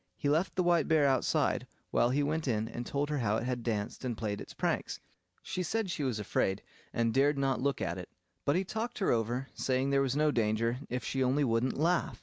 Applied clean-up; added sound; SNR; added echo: none; none; none; none.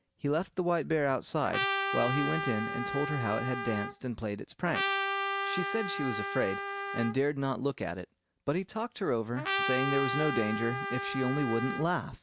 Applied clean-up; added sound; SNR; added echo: none; Trumpet; 2 dB; none.